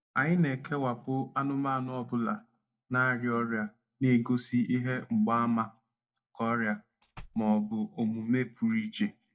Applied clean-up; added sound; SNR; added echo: neural mask model DeepFilterNet 3.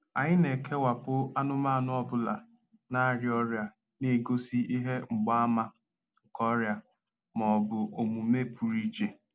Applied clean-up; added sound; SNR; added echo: none; none; none; none.